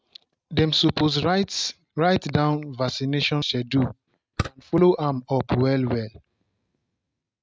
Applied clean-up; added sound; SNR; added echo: neural mask model RNNoise.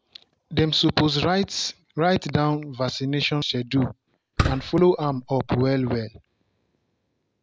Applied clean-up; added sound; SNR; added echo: none; Fireworks; 5 dB; none.